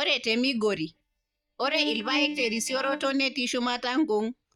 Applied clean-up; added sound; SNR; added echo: neural mask model DeepFilterNet 3.